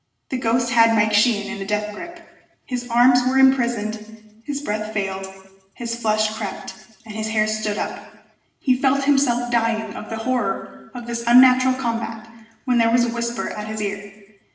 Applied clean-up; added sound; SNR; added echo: none; none; none; reverberation time 1.0 s.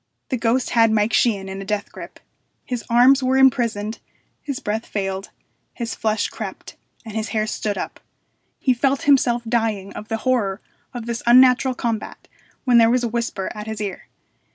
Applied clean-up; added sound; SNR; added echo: none; none; none; none.